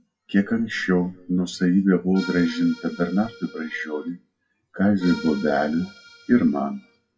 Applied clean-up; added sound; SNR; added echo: classical method WPE with log-MMSE.